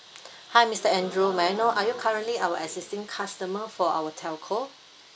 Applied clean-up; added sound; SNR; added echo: none; Crowd / Gasp; 15 dB; none.